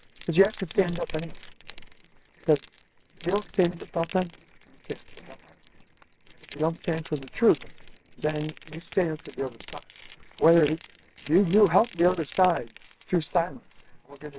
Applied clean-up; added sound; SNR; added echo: neural separator model SepFormer WHAMR!.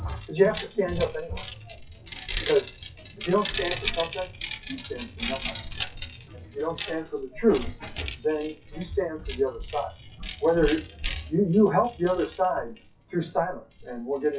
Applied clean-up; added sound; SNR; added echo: classical method WPE with log-MMSE.